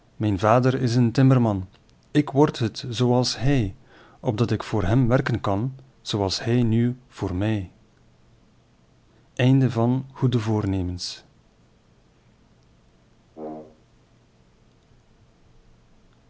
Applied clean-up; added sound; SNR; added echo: none; Brass instrument; 17 dB; none.